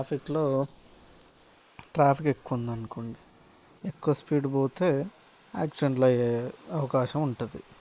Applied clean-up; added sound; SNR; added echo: neural mask model Resemble Enhance denoiser.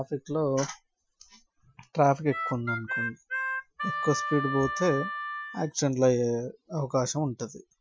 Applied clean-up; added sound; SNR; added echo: classical method Wiener filter.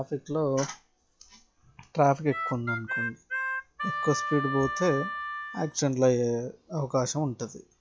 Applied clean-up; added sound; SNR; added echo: classical method log-MMSE.